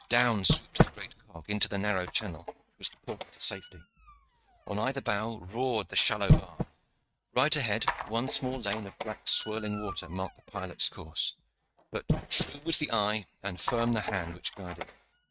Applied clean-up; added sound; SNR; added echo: neural mask model RNNoise.